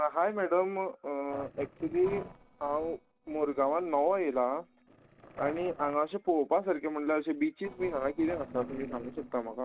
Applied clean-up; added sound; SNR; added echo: neural separator model SepFormer DNS4.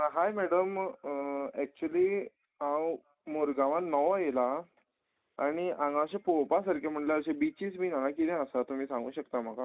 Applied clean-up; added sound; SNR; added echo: none; none; none; none.